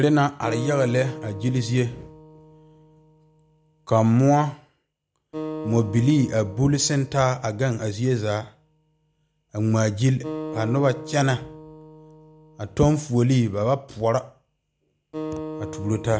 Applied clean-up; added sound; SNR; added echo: none; Acoustic guitar; 14 dB; none.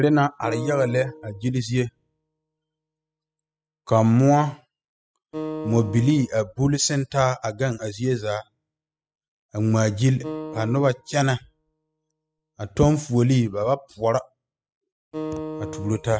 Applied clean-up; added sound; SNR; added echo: classical method spectral subtraction.